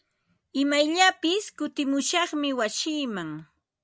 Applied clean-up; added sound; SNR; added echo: none; none; none; none.